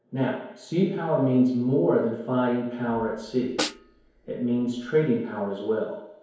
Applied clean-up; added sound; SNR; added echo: none; Snare drum; 11 dB; reverberation time 1.0 s.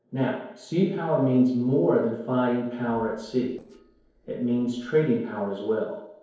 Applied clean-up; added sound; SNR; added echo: neural separator model SepFormer DNS4.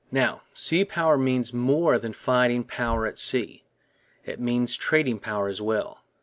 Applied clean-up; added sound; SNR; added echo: none; none; none; none.